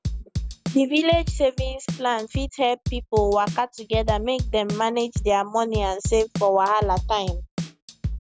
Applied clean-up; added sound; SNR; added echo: none; Drum / Drum kit; 6 dB; none.